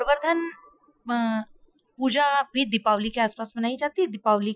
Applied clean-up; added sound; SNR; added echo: classical method Wiener filter.